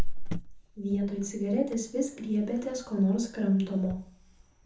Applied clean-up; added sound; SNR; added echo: none; Cricket; 3 dB; reverberation time 0.6 s.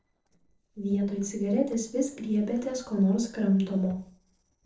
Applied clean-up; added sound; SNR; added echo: neural separator model SepFormer DNS4.